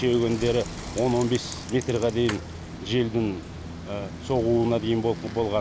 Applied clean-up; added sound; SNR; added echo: none; Bicycle; 11 dB; none.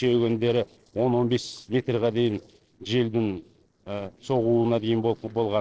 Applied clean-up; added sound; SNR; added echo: neural separator model SepFormer DNS4.